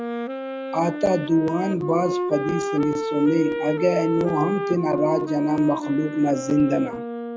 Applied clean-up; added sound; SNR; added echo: none; Wind instrument, woodwind instrument; 5 dB; none.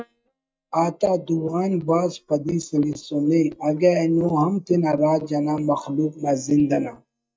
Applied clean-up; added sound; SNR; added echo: neural mask model DeepFilterNet 3.